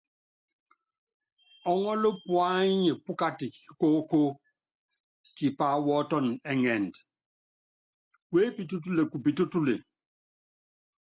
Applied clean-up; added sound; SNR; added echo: none; none; none; none.